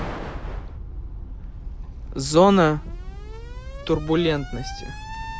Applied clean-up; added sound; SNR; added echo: none; Alarm; 16 dB; none.